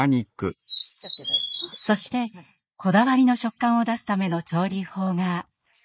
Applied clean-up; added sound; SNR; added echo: neural mask model Resemble Enhance denoiser.